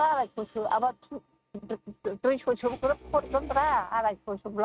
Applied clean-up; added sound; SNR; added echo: neural mask model RNNoise.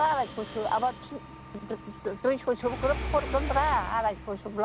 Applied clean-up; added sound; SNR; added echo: none; Mechanisms; 9 dB; none.